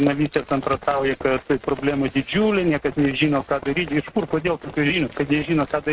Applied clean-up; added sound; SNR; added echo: neural mask model RNNoise.